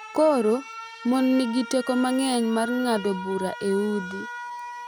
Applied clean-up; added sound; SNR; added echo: none; Alarm; 13 dB; none.